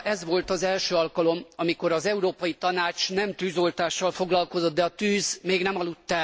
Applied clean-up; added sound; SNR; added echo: none; none; none; none.